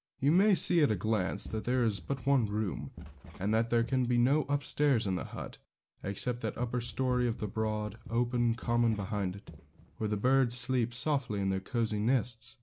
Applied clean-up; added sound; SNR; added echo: none; Run; 17 dB; none.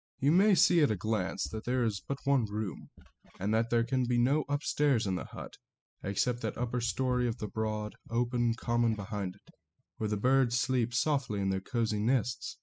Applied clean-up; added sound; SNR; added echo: classical method spectral subtraction.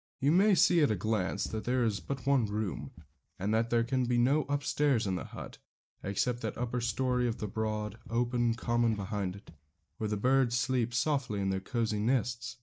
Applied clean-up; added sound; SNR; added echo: neural mask model DeepFilterNet 3.